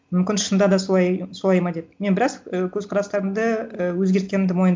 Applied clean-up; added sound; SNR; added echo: none; none; none; none.